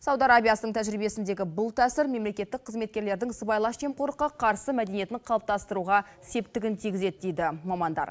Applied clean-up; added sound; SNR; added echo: none; none; none; none.